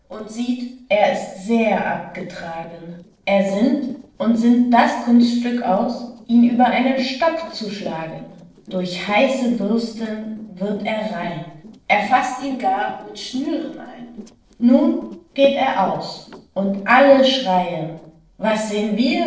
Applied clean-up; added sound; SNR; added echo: neural separator model SepFormer DNS4.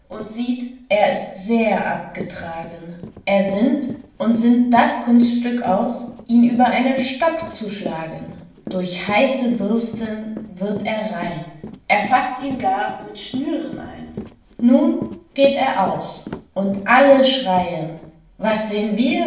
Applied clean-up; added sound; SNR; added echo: none; Run; 17 dB; reverberation time 0.6 s.